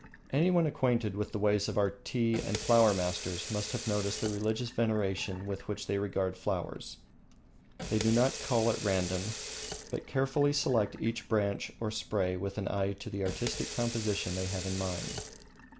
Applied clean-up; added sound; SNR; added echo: none; Sink (filling or washing) / Water tap, faucet; 12 dB; none.